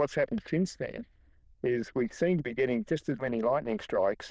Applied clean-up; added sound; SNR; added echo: neural diffusion model UNIVERSE++.